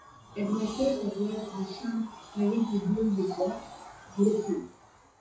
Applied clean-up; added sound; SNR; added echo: classical method WPE with log-MMSE.